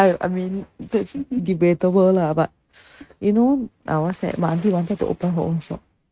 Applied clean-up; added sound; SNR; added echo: neural mask model RNNoise.